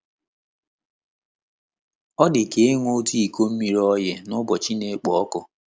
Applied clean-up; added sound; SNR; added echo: none; none; none; none.